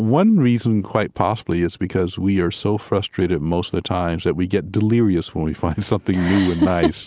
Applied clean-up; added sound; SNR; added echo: none; none; none; none.